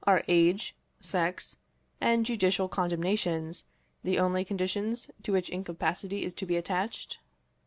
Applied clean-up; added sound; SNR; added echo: none; none; none; none.